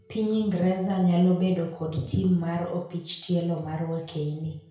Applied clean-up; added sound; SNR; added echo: none; none; none; reverberation time 0.5 s.